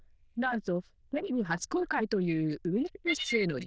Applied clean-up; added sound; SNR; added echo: neural diffusion model UNIVERSE++.